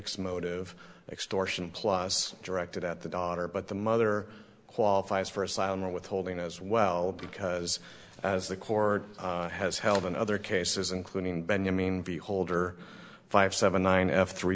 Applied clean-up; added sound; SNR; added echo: none; none; none; none.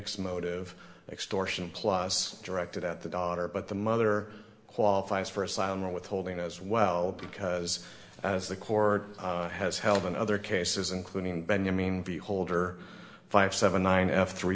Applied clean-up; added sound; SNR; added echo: none; none; none; reverberation time 0.7 s.